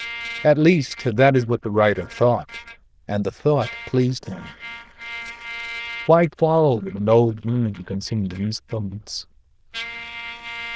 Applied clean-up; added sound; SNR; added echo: neural diffusion model UNIVERSE++.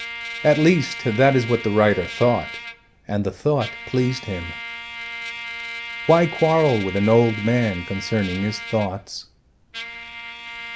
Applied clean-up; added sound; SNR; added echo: none; Trumpet; 12 dB; none.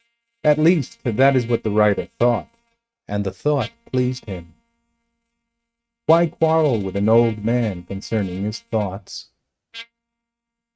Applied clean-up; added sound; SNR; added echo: neural mask model RNNoise.